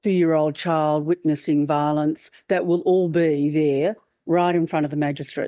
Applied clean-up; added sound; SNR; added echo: neural mask model DeepFilterNet 3.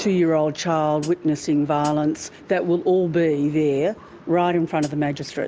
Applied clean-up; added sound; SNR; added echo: none; Hi-hat; 19 dB; none.